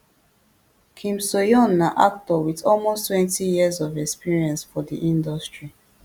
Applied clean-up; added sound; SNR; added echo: none; none; none; none.